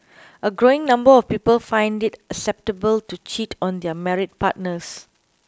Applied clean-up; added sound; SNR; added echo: none; none; none; none.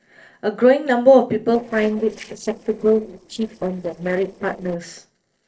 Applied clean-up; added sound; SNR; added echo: neural separator model SepFormer DNS4.